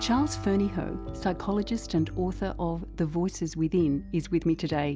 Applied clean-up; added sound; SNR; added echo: none; Acoustic guitar; 18 dB; none.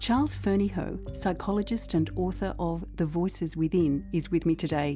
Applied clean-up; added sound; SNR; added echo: none; none; none; none.